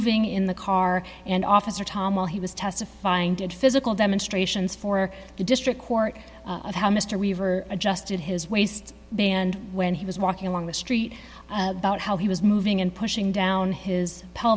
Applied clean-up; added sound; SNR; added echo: none; none; none; none.